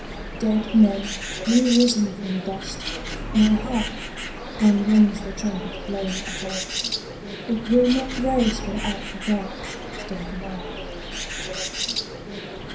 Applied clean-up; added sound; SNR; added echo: none; Bird; 7 dB; reverberation time 0.5 s.